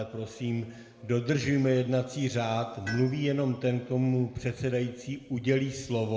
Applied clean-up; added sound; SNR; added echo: none; Tools; 19 dB; reverberation time 1.2 s.